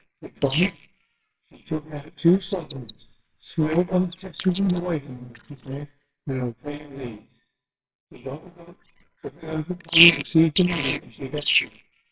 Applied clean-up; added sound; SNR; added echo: neural separator model SepFormer WHAMR!.